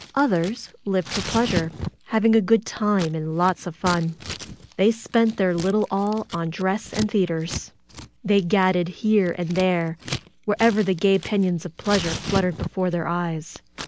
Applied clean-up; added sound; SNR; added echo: none; Scissors; 12 dB; none.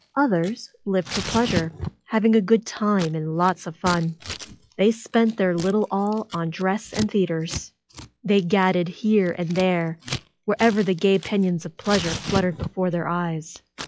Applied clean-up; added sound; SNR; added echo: classical method log-MMSE.